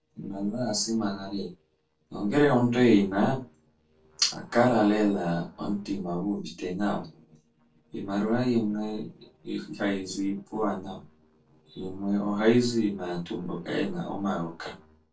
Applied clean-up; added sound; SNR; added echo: neural separator model SepFormer DNS4.